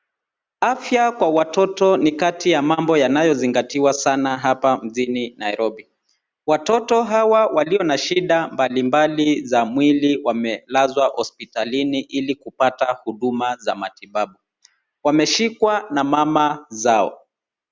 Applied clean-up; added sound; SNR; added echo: none; none; none; none.